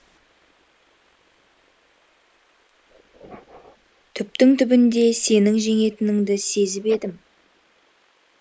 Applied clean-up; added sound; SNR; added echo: neural mask model Resemble Enhance denoiser.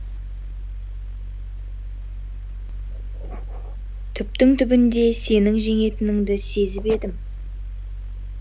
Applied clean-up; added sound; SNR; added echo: none; Mechanical fan; 7 dB; none.